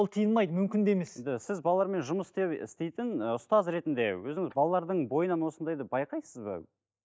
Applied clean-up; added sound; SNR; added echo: neural mask model DeepFilterNet 3.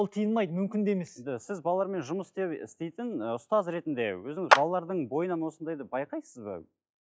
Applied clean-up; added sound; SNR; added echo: classical method log-MMSE.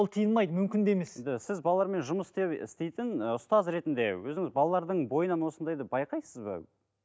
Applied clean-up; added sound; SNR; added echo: none; none; none; none.